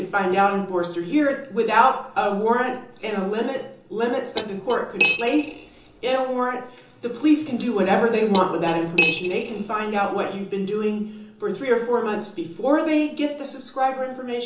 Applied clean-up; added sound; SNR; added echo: none; Cutlery, silverware; 2 dB; reverberation time 0.6 s.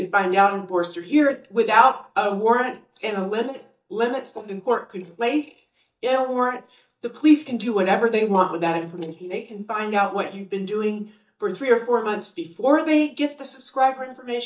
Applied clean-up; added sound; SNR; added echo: neural mask model DeepFilterNet 3.